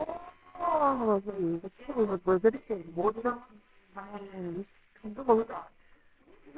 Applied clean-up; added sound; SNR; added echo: neural separator model SepFormer WHAMR!.